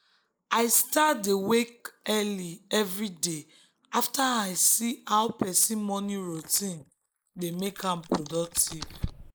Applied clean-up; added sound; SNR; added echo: neural mask model Resemble Enhance denoiser.